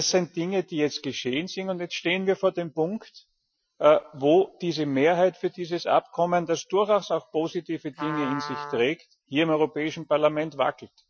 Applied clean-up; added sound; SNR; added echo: classical method Wiener filter.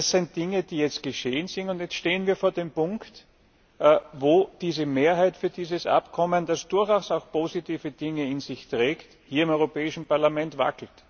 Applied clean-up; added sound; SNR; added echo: none; none; none; none.